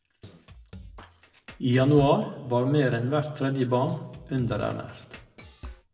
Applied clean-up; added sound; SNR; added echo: none; Drum kit; 19 dB; reverberation time 0.7 s.